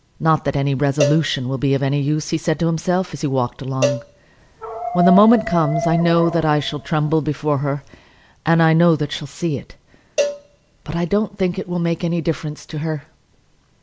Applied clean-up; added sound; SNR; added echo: none; Dog + Cowbell; 8 dB; none.